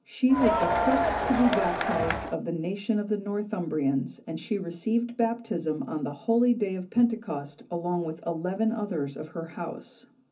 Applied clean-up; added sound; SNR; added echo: none; Crowd; -1 dB; reverberation time 0.3 s.